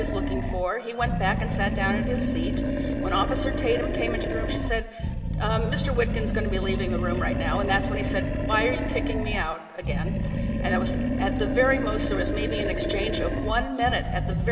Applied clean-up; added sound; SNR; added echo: none; Animal; -2 dB; reverberation time 2.6 s.